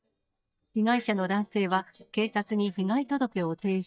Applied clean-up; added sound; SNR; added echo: neural mask model DeepFilterNet 3.